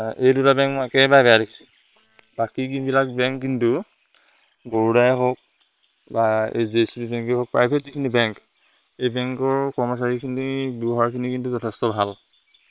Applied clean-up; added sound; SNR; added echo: neural separator model SepFormer WHAM!.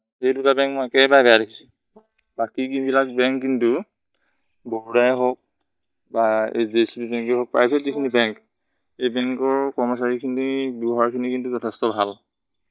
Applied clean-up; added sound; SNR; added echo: neural mask model DeepFilterNet 3.